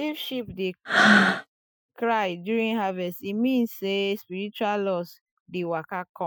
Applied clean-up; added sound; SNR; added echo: classical method Wiener filter.